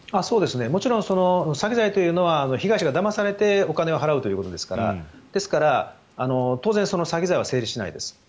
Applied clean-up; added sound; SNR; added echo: none; none; none; none.